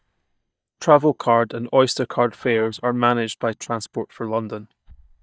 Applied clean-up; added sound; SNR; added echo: neural mask model DeepFilterNet 3.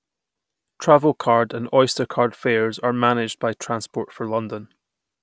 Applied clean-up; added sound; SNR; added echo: none; none; none; none.